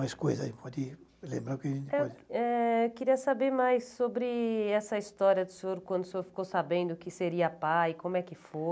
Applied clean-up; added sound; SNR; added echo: none; none; none; none.